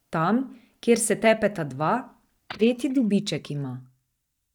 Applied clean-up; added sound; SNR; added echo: neural mask model DeepFilterNet 3.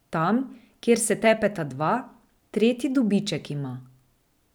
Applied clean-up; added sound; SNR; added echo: none; none; none; none.